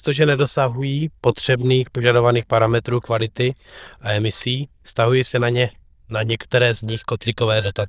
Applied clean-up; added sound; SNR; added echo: neural diffusion model UNIVERSE++.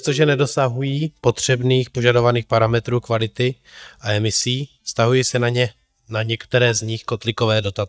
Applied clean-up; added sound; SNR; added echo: neural mask model DeepFilterNet 3.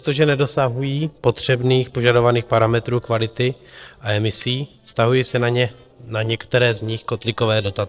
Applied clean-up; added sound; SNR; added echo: neural separator model SepFormer DNS4.